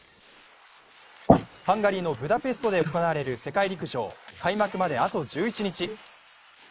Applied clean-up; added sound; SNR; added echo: neural mask model Resemble Enhance denoiser.